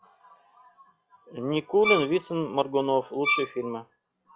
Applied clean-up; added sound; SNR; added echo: classical method log-MMSE.